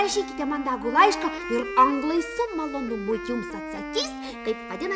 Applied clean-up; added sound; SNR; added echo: none; Wind instrument, woodwind instrument; 9 dB; none.